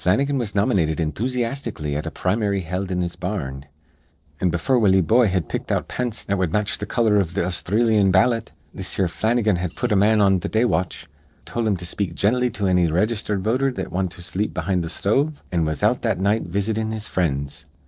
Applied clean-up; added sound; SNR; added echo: neural separator model SepFormer DNS4.